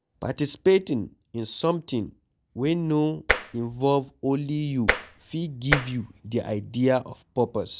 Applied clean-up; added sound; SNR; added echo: none; Tap; 1 dB; none.